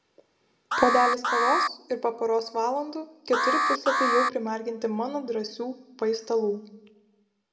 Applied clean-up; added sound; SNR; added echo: none; Alarm; -2 dB; reverberation time 0.8 s.